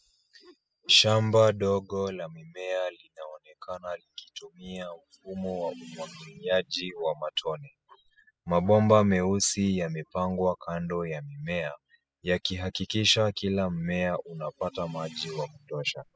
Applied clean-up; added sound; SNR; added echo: classical method spectral subtraction.